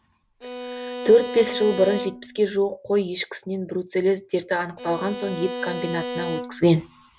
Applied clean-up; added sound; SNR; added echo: none; Bowed string instrument; 9 dB; none.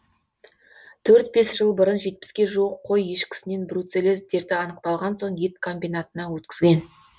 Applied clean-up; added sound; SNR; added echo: none; none; none; none.